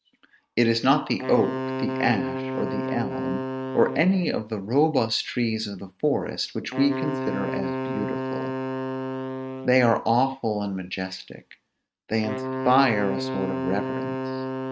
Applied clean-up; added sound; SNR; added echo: neural mask model RNNoise.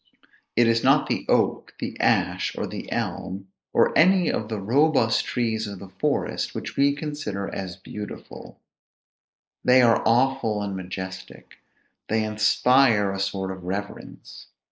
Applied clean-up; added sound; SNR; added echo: neural mask model Resemble Enhance denoiser.